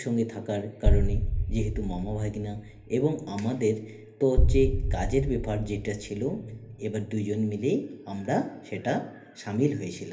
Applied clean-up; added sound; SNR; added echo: none; Boom; -1 dB; reverberation time 0.3 s.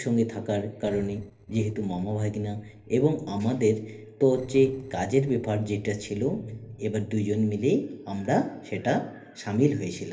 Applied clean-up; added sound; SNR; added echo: neural separator model SepFormer DNS4.